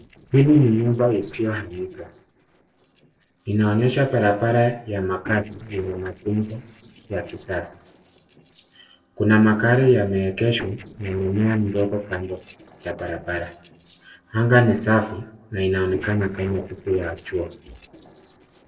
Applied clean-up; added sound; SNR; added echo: neural separator model SepFormer DNS4.